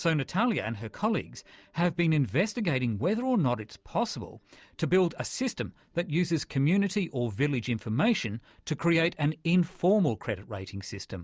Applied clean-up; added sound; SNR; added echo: none; none; none; none.